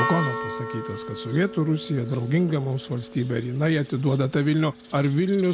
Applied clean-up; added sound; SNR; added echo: none; Church bell; 11 dB; none.